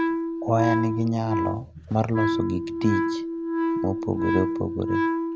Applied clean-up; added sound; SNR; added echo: none; Wind instrument, woodwind instrument; -1 dB; none.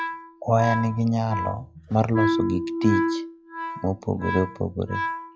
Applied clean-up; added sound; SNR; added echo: classical method log-MMSE.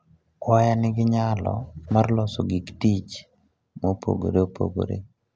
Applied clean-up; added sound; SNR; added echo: none; none; none; none.